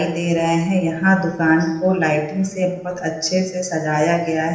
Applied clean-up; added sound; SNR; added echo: neural separator model SepFormer DNS4.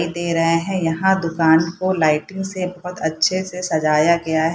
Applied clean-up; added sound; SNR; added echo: none; none; none; none.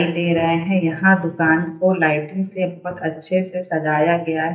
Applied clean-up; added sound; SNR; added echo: neural mask model DeepFilterNet 3.